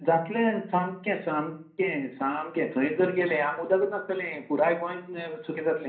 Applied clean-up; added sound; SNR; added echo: none; none; none; reverberation time 0.6 s.